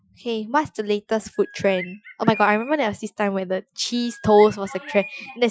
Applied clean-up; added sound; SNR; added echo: classical method Wiener filter.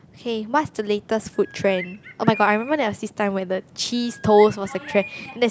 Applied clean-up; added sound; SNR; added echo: none; Bird; 16 dB; none.